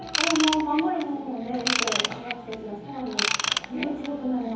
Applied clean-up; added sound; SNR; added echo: none; Ratchet, pawl / Tools; 1 dB; reverberation time 2.2 s.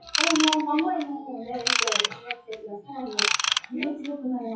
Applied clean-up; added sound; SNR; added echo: classical method WPE with log-MMSE.